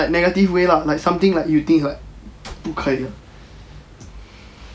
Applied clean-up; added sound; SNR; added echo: none; none; none; none.